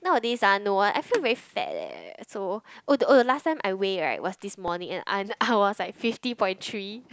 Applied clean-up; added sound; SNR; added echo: none; Telephone; 17 dB; none.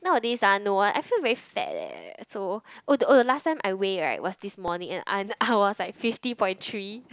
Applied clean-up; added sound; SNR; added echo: none; none; none; none.